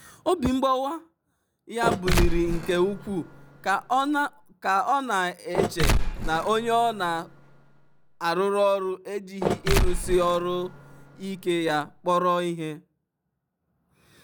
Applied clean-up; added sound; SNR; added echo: none; Mechanisms; 1 dB; none.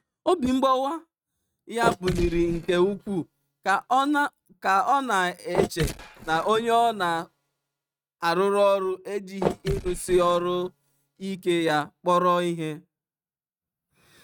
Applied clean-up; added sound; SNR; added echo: neural mask model RNNoise.